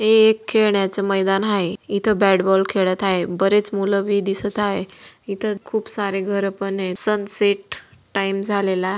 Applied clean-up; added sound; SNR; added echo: none; none; none; none.